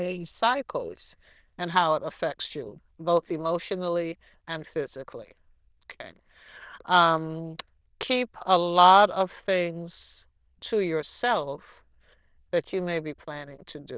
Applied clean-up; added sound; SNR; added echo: neural diffusion model UNIVERSE++.